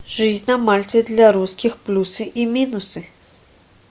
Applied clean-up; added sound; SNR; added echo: none; none; none; none.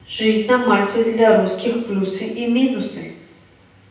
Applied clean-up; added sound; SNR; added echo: none; none; none; reverberation time 0.9 s.